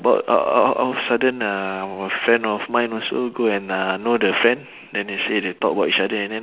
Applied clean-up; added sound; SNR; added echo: none; none; none; none.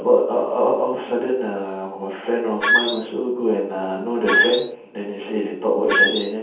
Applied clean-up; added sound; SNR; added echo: none; Squeak; -2 dB; reverberation time 0.7 s.